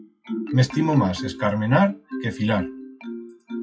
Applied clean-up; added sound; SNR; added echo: classical method WPE with log-MMSE.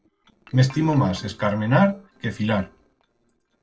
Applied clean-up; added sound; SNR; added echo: neural separator model SepFormer DNS4.